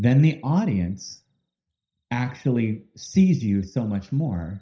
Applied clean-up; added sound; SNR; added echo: neural mask model DeepFilterNet 3.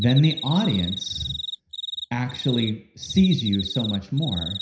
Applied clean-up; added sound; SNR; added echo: none; Cricket; 9 dB; reverberation time 0.5 s.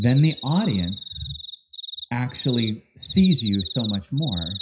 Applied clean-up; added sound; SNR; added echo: classical method WPE with log-MMSE.